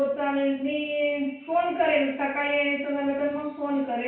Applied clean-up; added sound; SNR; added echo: none; none; none; reverberation time 0.5 s.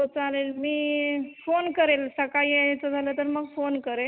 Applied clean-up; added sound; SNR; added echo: none; none; none; none.